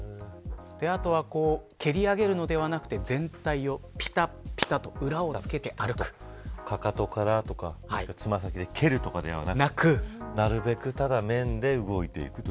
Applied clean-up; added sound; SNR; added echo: none; none; none; none.